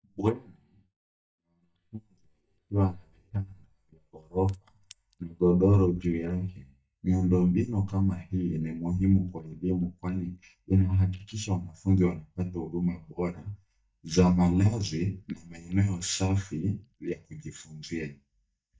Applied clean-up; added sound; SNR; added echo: neural mask model DeepFilterNet 3.